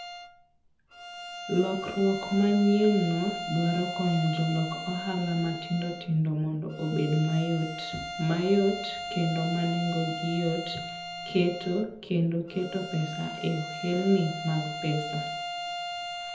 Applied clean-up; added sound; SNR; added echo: none; Bowed string instrument; 9 dB; reverberation time 0.8 s.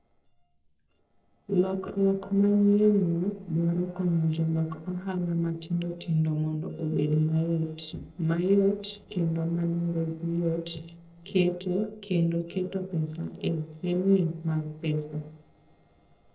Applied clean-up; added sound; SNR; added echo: neural separator model SepFormer DNS4.